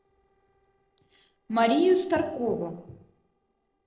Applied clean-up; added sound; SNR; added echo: neural separator model SepFormer DNS4.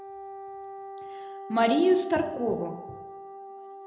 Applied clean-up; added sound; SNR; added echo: none; Wind instrument, woodwind instrument; 12 dB; reverberation time 0.8 s.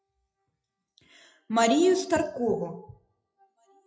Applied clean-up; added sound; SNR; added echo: classical method WPE with log-MMSE.